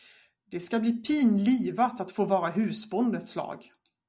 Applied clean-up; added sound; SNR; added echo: none; none; none; none.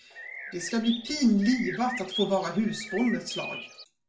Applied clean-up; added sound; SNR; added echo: none; Bird; 11 dB; reverberation time 0.3 s.